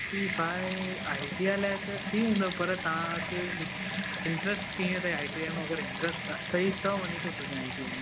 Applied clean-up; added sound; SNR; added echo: none; Bathtub (filling or washing) / Water tap, faucet; 2 dB; none.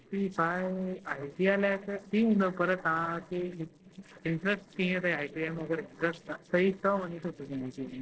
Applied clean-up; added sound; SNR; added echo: neural separator model SepFormer DNS4.